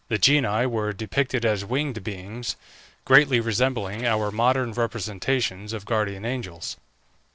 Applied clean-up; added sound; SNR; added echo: neural separator model SepFormer DNS4.